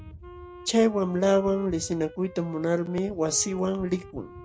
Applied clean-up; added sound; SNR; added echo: none; Gunshot, gunfire + Wind instrument, woodwind instrument; 17 dB; none.